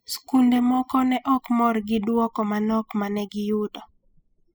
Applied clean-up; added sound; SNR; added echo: classical method spectral subtraction.